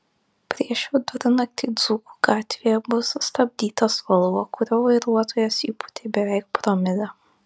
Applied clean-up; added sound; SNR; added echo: none; none; none; none.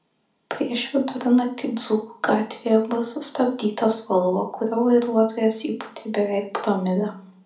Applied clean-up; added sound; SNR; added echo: none; none; none; reverberation time 0.4 s.